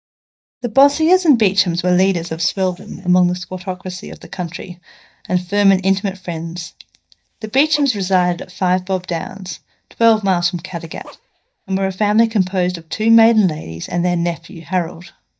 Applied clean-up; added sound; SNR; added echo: neural mask model DeepFilterNet 3.